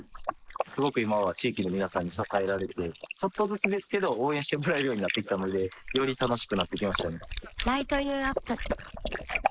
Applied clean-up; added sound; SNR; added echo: neural mask model Resemble Enhance denoiser.